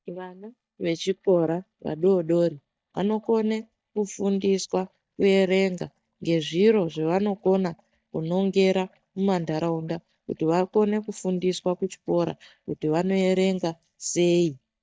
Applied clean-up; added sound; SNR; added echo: neural mask model DeepFilterNet 3.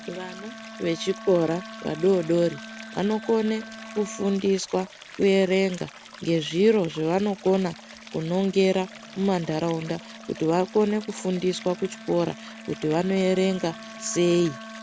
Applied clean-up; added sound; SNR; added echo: none; Wind instrument, woodwind instrument + Stream; 16 dB; none.